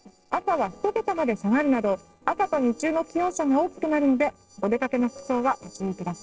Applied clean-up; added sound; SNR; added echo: neural separator model SepFormer DNS4.